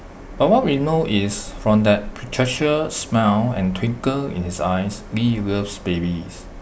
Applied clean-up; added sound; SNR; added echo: none; none; none; none.